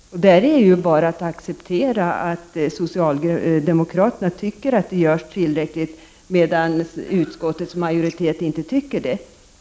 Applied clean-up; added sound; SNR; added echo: none; none; none; none.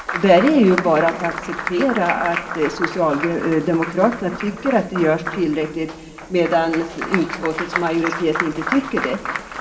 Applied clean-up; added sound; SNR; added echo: none; Applause; 8 dB; reverberation time 2.0 s.